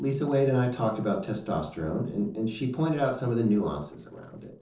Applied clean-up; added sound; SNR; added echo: neural separator model SepFormer DNS4.